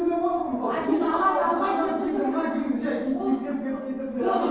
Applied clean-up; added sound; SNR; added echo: neural separator model SepFormer DNS4.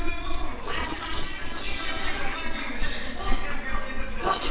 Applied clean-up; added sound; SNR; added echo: neural separator model SepFormer WHAMR!.